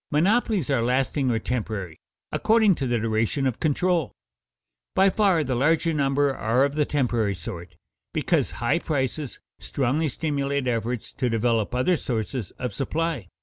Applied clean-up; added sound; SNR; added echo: none; none; none; none.